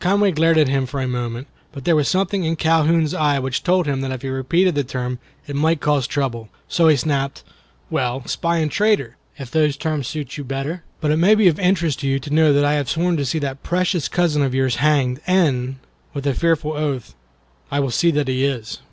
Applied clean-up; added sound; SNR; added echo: none; none; none; none.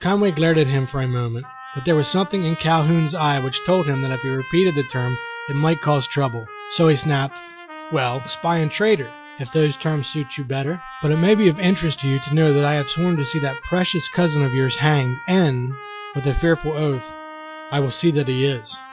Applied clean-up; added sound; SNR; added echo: classical method log-MMSE.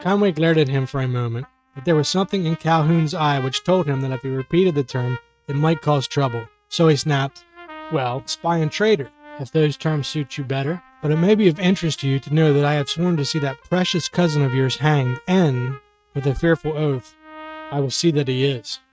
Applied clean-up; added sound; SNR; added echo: neural mask model RNNoise.